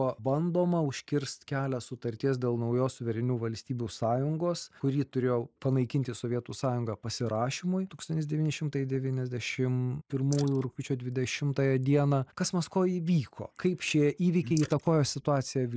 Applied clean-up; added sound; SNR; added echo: neural mask model Resemble Enhance denoiser.